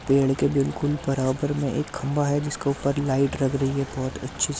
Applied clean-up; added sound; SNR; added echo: none; Chatter / Stream; 17 dB; none.